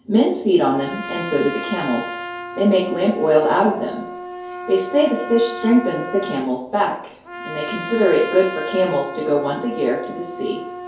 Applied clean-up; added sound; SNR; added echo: none; Trumpet; 11 dB; reverberation time 2.4 s.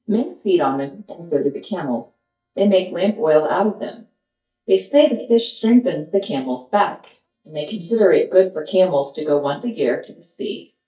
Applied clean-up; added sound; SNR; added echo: neural mask model DeepFilterNet 3.